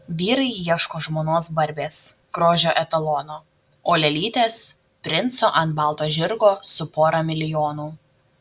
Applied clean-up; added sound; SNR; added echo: none; none; none; none.